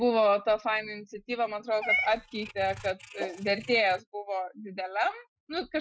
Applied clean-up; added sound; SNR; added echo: classical method Wiener filter.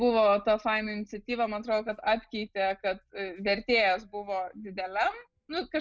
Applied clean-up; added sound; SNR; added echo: none; none; none; none.